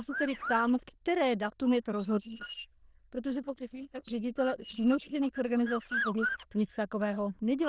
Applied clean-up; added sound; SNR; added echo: neural diffusion model UNIVERSE++.